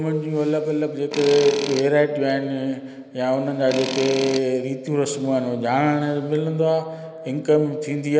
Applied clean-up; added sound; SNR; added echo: none; Tools; 11 dB; none.